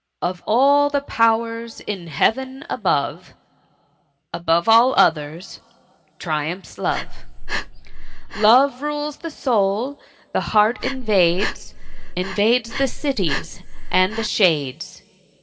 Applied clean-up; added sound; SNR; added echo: none; Breathing; 3 dB; reverberation time 1.1 s.